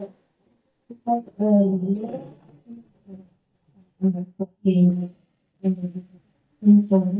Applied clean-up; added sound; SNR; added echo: neural mask model DeepFilterNet 3.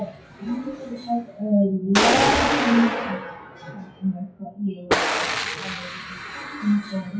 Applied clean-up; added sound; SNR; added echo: classical method WPE with log-MMSE.